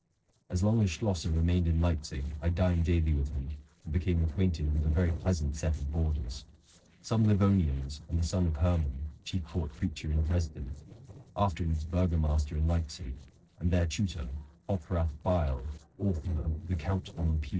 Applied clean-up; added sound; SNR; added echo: neural separator model SepFormer DNS4.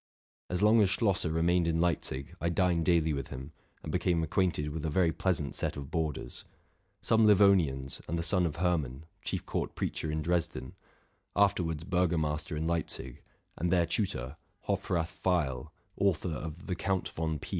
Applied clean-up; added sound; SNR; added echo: none; none; none; none.